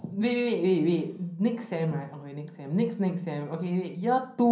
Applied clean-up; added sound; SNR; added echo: none; none; none; reverberation time 0.6 s.